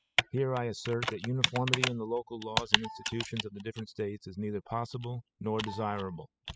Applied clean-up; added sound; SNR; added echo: classical method spectral subtraction.